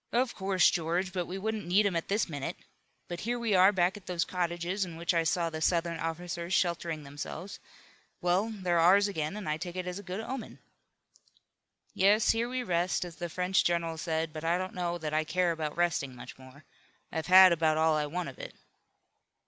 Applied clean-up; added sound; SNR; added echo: none; none; none; none.